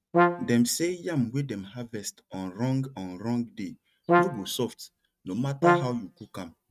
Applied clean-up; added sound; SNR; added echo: neural mask model RNNoise.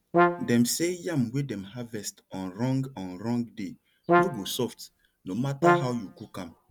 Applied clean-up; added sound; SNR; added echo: none; Brass instrument; -4 dB; none.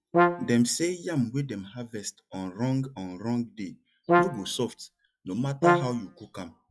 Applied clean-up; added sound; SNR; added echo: classical method log-MMSE.